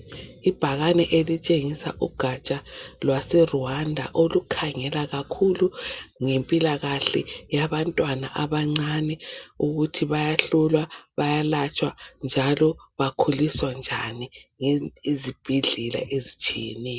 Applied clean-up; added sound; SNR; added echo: none; none; none; none.